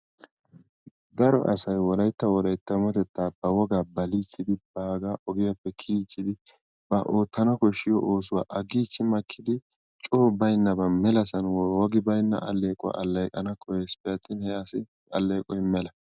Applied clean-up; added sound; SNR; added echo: none; none; none; none.